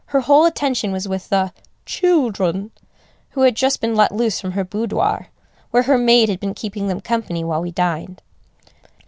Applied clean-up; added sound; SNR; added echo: none; none; none; none.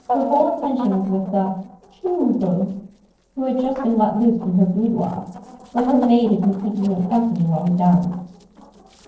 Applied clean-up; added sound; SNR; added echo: neural separator model SepFormer DNS4.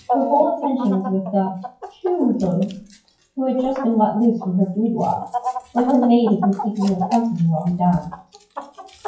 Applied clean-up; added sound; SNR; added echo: classical method WPE with log-MMSE.